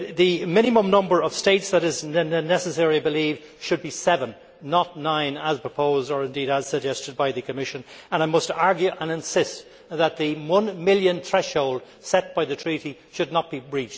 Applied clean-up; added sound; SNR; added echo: none; none; none; none.